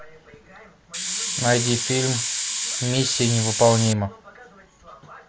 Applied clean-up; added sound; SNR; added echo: none; Hiss; 1 dB; none.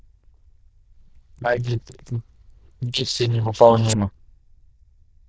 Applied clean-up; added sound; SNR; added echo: neural diffusion model UNIVERSE++.